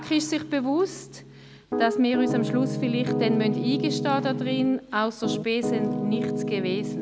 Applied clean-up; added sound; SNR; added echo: none; Piano; 3 dB; none.